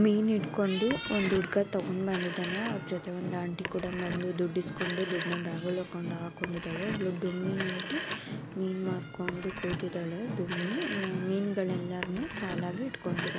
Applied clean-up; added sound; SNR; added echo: none; Telephone; 9 dB; none.